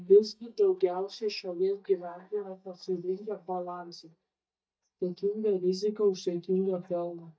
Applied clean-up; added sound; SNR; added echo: neural mask model DeepFilterNet 3.